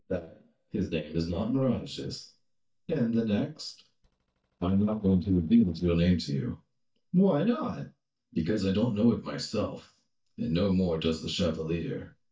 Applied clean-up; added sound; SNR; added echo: neural mask model DeepFilterNet 3.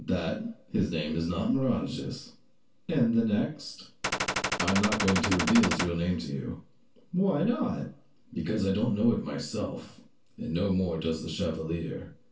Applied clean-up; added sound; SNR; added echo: none; Gunshot, gunfire; 1 dB; reverberation time 0.2 s.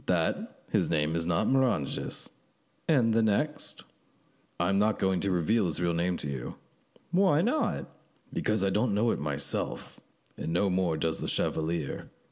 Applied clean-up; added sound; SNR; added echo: none; none; none; none.